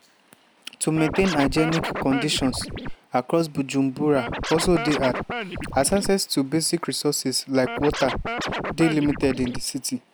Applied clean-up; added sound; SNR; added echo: none; Scratching (performance technique); 5 dB; none.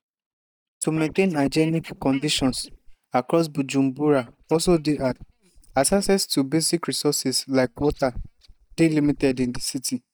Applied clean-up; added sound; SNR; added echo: neural mask model DeepFilterNet 3.